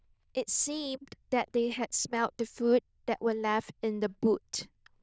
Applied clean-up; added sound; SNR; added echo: neural diffusion model UNIVERSE++.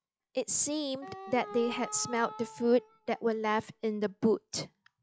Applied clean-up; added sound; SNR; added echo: classical method log-MMSE.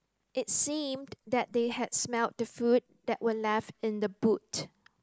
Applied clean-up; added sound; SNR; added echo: neural mask model Resemble Enhance denoiser.